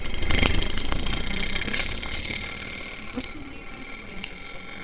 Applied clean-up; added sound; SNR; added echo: neural separator model SepFormer WHAMR!.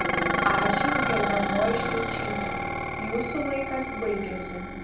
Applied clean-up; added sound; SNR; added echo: none; Dishes, pots, and pans; -3 dB; reverberation time 0.6 s.